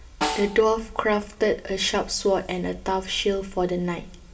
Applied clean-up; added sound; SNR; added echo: none; Snare drum; 10 dB; reverberation time 0.7 s.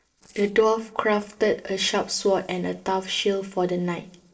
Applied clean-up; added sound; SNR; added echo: neural separator model SepFormer DNS4.